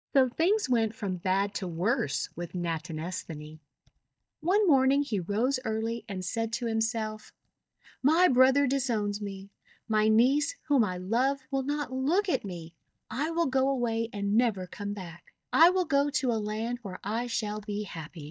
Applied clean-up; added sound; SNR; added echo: neural mask model DeepFilterNet 3.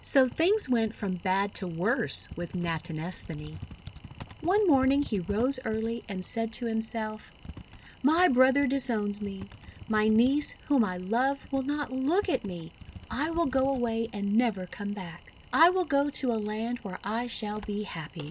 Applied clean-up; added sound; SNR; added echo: none; Typing; 18 dB; none.